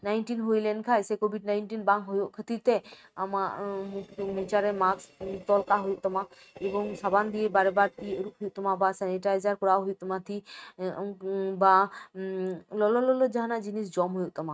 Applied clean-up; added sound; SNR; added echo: neural mask model RNNoise.